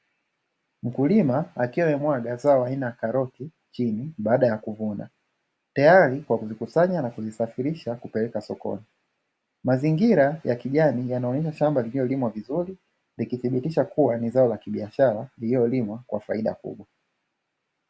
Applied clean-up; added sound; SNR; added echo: none; none; none; none.